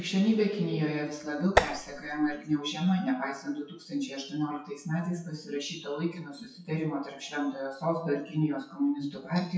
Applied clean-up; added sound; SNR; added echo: classical method WPE with log-MMSE.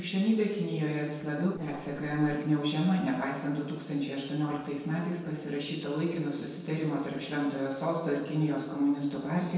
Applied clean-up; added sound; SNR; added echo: neural separator model SepFormer DNS4.